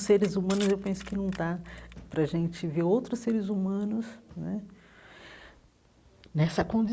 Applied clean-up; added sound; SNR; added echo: none; Crushing; 18 dB; none.